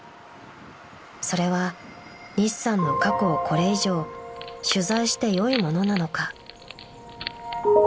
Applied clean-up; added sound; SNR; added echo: none; Wood; 14 dB; none.